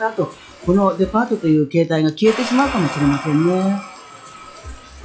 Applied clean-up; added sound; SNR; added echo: classical method log-MMSE.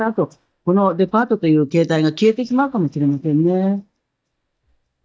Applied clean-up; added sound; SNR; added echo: neural mask model DeepFilterNet 3.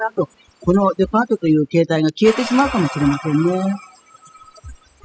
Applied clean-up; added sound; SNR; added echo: classical method spectral subtraction.